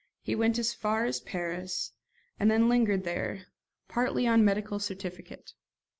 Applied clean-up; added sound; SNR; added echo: none; none; none; none.